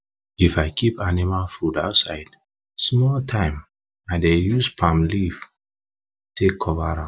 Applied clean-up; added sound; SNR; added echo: none; none; none; none.